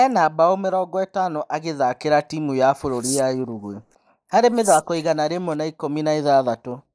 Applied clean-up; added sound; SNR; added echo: neural mask model Resemble Enhance denoiser.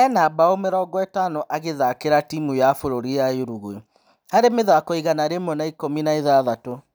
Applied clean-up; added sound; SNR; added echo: none; none; none; none.